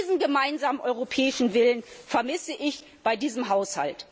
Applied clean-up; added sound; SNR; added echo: none; none; none; none.